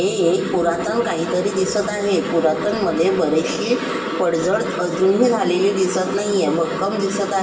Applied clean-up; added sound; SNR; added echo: none; none; none; reverberation time 2.3 s.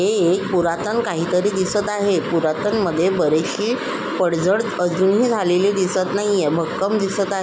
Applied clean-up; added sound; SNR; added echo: none; none; none; none.